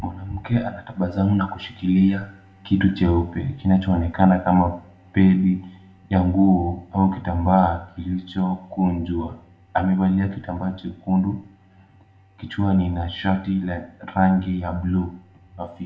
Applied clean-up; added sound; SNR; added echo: none; none; none; reverberation time 0.5 s.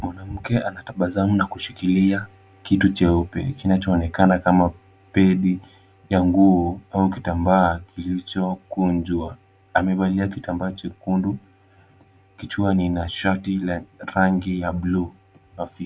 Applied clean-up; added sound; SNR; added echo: none; none; none; none.